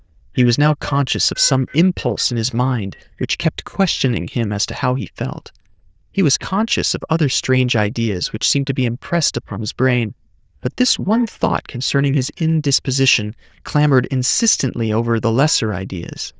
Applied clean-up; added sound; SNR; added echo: neural diffusion model UNIVERSE++.